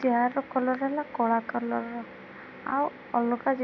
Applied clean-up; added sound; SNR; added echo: none; none; none; none.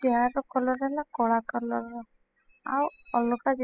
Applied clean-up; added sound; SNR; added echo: classical method spectral subtraction.